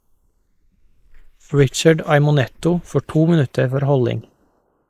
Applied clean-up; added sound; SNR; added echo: neural mask model Resemble Enhance denoiser.